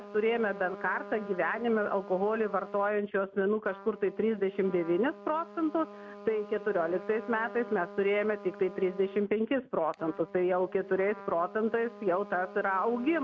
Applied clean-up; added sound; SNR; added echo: none; Trumpet; 16 dB; none.